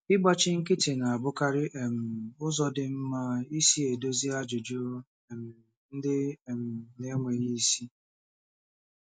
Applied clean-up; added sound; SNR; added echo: none; none; none; none.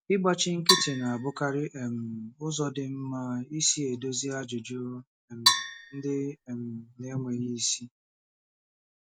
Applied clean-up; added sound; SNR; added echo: none; Percussion; -2 dB; none.